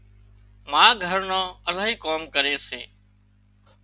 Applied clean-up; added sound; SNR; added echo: none; none; none; none.